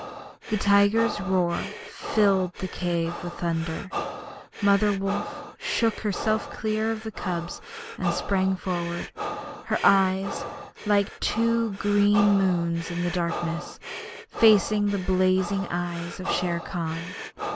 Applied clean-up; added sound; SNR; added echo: none; Breathing; 10 dB; none.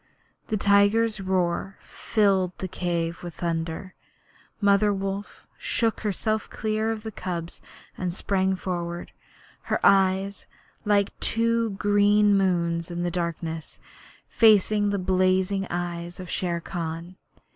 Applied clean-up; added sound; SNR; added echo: none; none; none; none.